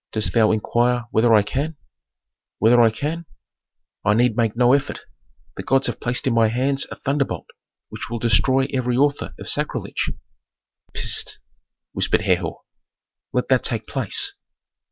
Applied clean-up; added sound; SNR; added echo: none; none; none; none.